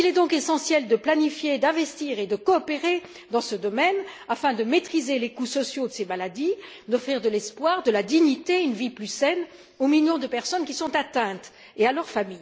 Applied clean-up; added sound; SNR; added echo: none; none; none; none.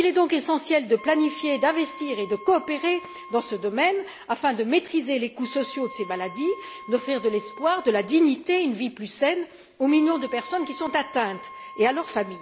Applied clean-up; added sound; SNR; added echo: none; Wind instrument, woodwind instrument; 18 dB; none.